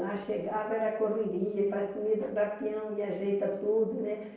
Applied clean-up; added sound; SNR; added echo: neural separator model SepFormer DNS4.